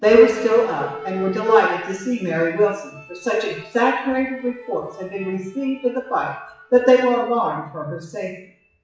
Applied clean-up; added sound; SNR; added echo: classical method WPE with log-MMSE.